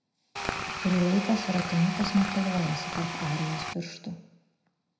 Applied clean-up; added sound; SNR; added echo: none; Tools; 5 dB; reverberation time 0.7 s.